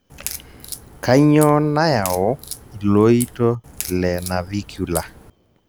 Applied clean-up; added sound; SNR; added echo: none; Crack; 15 dB; none.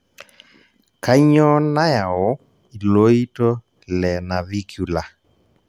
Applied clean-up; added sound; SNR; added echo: none; none; none; none.